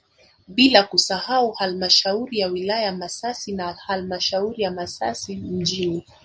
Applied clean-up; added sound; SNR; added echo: none; none; none; none.